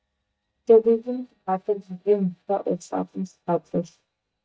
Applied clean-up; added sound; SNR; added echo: neural mask model DeepFilterNet 3.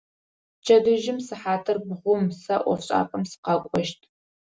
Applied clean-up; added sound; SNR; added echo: none; none; none; none.